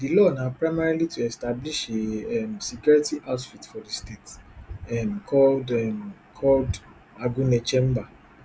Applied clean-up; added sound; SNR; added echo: none; none; none; none.